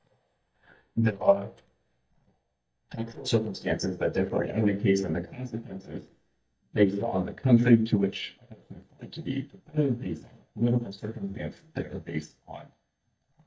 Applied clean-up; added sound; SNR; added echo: neural mask model DeepFilterNet 3.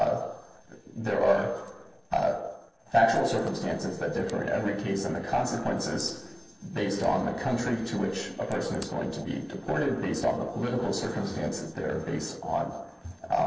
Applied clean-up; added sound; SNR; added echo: neural separator model SepFormer DNS4.